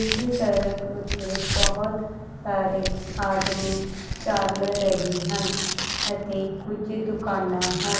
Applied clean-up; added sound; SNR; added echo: none; Tearing; 4 dB; reverberation time 1.2 s.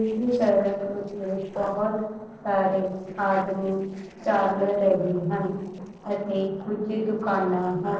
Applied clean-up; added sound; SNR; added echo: neural separator model SepFormer DNS4.